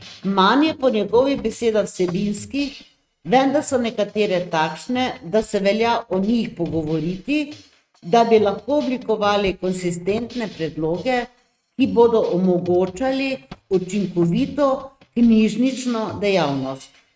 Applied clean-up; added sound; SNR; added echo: neural mask model RNNoise.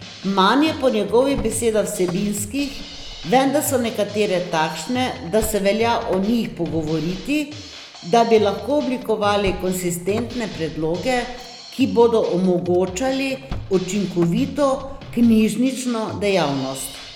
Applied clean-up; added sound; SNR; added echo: none; Car + Drum kit; 15 dB; none.